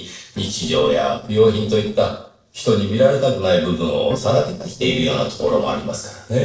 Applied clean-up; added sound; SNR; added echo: neural separator model SepFormer DNS4.